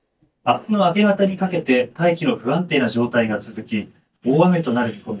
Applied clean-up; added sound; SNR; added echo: neural mask model DeepFilterNet 3.